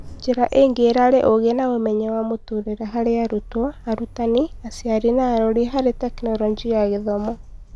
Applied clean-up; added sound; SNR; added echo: none; Sliding door; 17 dB; none.